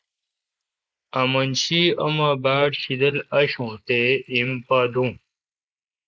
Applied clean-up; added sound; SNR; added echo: neural mask model Resemble Enhance denoiser.